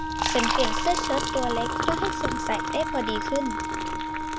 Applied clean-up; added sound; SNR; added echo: none; Liquid + Wind instrument, woodwind instrument; -2 dB; none.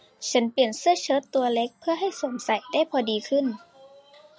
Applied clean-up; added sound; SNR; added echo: none; none; none; none.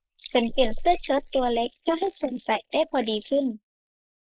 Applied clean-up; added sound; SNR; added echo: neural mask model Resemble Enhance denoiser.